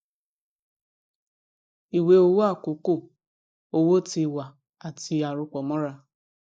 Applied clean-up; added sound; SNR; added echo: neural mask model Resemble Enhance denoiser.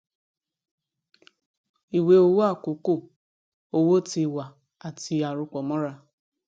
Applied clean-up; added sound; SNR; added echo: none; none; none; none.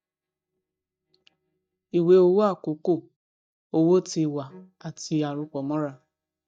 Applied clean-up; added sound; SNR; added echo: neural mask model DeepFilterNet 3.